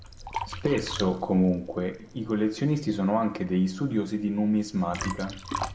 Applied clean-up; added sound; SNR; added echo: none; Liquid; 12 dB; reverberation time 0.8 s.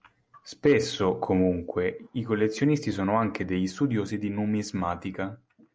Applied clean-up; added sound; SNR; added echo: none; none; none; none.